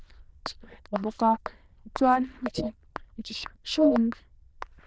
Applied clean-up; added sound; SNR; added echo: neural diffusion model UNIVERSE++.